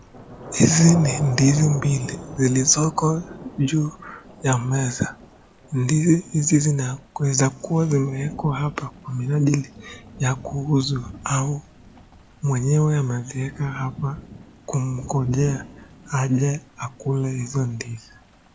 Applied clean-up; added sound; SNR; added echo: none; Thunder / Rain; 16 dB; none.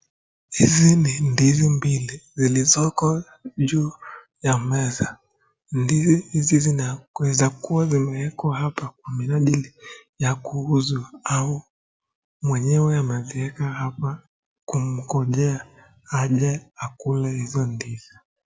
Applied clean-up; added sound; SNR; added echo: none; none; none; none.